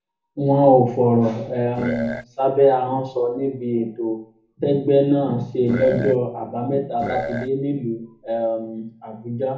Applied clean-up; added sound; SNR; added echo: none; Burping, eructation; 7 dB; reverberation time 0.7 s.